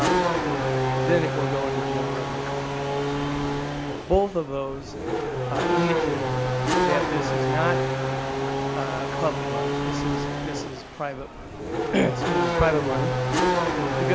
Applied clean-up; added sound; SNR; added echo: none; Race car, auto racing / Accelerating, revving, vroom; -5 dB; none.